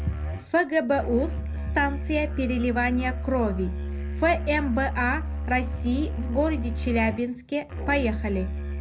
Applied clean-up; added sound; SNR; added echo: none; Musical instrument; 4 dB; reverberation time 0.4 s.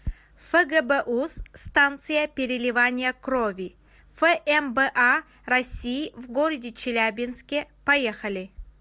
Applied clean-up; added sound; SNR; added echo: none; none; none; none.